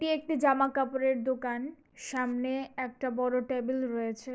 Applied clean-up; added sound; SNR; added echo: none; none; none; none.